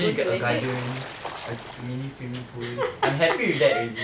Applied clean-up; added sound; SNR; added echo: none; Water / Splash, splatter; 13 dB; none.